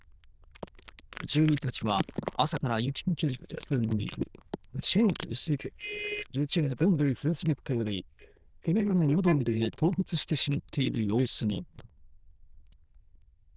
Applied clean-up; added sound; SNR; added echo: neural diffusion model UNIVERSE++.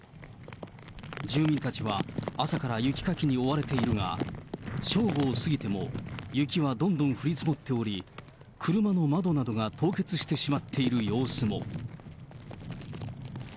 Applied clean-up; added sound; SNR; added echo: none; none; none; none.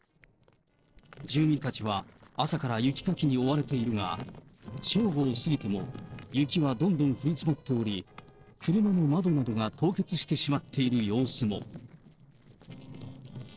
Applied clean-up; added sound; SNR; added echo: neural separator model SepFormer DNS4.